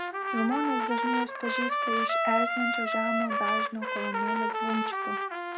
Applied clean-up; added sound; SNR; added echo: none; Trumpet; -4 dB; none.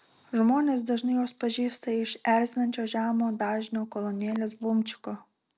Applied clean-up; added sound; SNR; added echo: none; none; none; none.